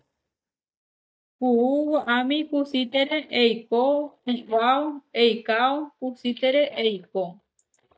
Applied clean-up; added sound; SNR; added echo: neural mask model DeepFilterNet 3.